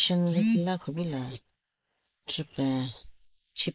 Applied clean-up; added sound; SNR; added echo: neural mask model Resemble Enhance denoiser.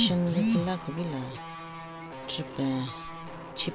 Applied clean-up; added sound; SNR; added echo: none; Guitar; 11 dB; none.